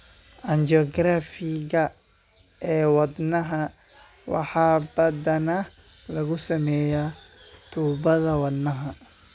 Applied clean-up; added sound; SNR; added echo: none; none; none; none.